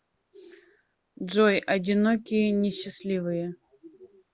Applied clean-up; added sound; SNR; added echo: none; none; none; none.